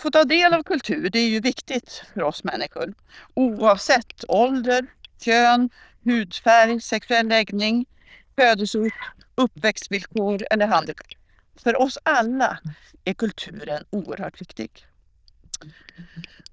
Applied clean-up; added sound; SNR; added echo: neural diffusion model UNIVERSE++.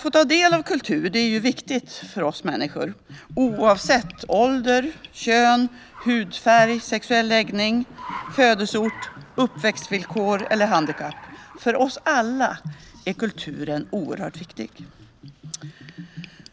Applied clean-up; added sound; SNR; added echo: none; Bathtub (filling or washing) / Gurgling + Car; 18 dB; none.